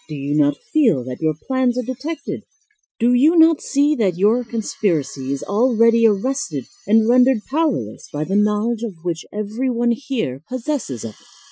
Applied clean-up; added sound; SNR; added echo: classical method Wiener filter.